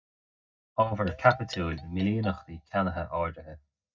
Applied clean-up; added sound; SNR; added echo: neural mask model DeepFilterNet 3.